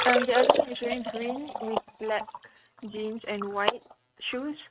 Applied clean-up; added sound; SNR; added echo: neural mask model RNNoise.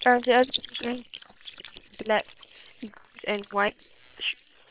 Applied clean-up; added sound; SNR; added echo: neural separator model SepFormer WHAM!.